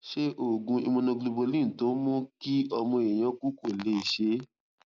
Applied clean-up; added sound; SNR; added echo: none; none; none; none.